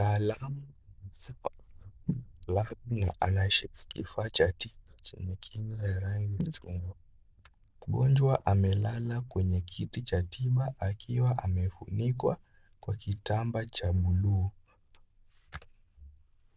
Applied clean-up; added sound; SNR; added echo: neural diffusion model UNIVERSE++.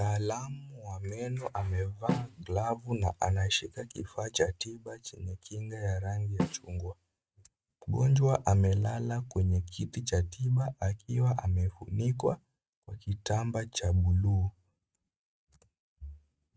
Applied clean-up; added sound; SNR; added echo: neural mask model RNNoise.